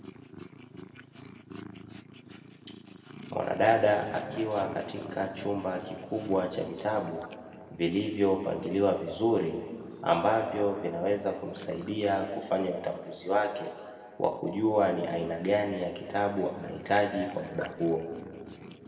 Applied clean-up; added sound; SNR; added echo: none; Purr; 18 dB; reverberation time 2.0 s.